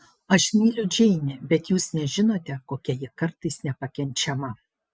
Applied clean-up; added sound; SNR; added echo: none; none; none; none.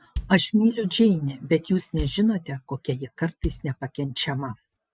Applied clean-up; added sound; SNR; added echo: none; Bass drum; 13 dB; none.